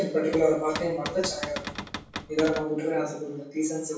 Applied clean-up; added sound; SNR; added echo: none; Cupboard open or close / Door; 9 dB; reverberation time 0.7 s.